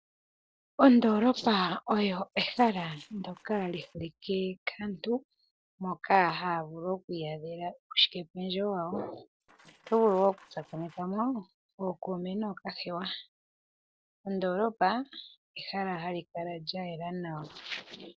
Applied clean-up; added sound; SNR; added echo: neural separator model SepFormer DNS4.